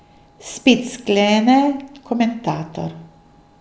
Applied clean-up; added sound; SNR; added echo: none; none; none; none.